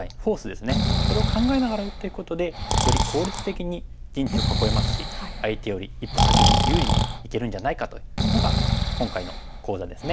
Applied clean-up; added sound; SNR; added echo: none; Breathing; -5 dB; none.